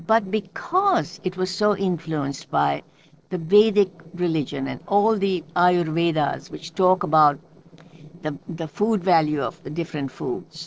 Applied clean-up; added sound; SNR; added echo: neural separator model SepFormer DNS4.